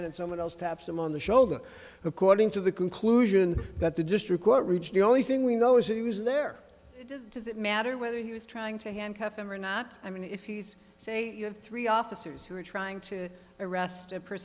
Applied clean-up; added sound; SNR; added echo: none; none; none; none.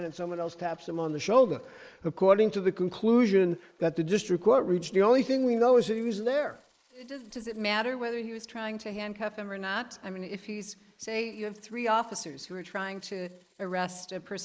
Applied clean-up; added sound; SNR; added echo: neural mask model Resemble Enhance denoiser.